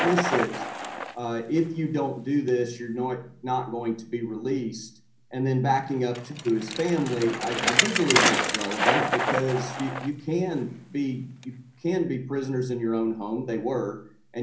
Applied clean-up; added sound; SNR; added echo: none; Bicycle; 3 dB; reverberation time 0.6 s.